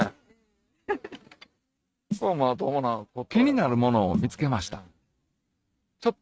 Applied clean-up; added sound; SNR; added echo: neural mask model RNNoise.